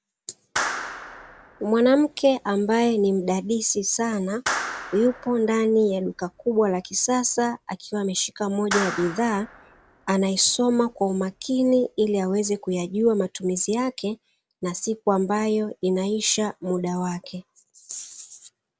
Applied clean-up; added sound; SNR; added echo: none; Clapping; 11 dB; none.